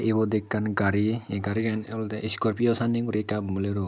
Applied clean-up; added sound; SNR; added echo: none; none; none; none.